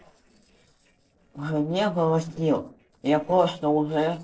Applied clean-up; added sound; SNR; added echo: neural separator model SepFormer DNS4.